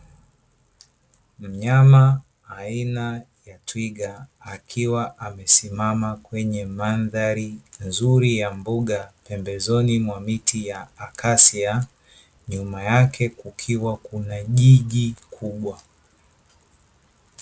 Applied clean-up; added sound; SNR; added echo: none; none; none; none.